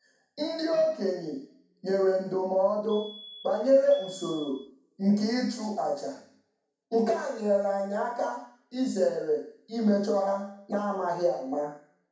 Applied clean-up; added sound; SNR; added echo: none; Alarm; 19 dB; reverberation time 0.6 s.